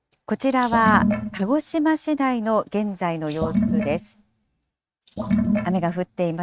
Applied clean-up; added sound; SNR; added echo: neural mask model RNNoise.